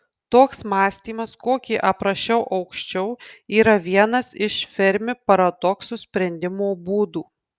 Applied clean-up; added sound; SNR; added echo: none; none; none; none.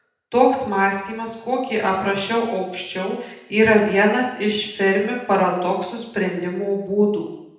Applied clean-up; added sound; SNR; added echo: none; none; none; reverberation time 0.9 s.